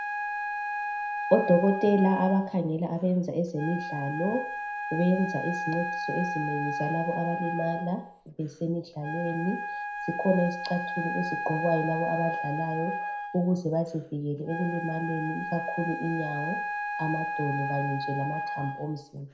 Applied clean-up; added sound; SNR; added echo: none; Wind instrument, woodwind instrument; 5 dB; reverberation time 0.5 s.